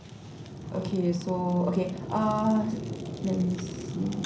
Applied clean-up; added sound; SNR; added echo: none; Fire; 8 dB; reverberation time 0.6 s.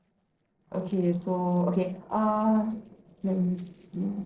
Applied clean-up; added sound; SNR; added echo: neural separator model SepFormer DNS4.